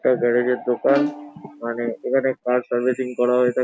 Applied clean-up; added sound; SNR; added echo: none; Bowed string instrument; 8 dB; none.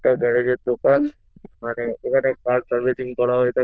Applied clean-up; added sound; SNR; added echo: neural diffusion model UNIVERSE++.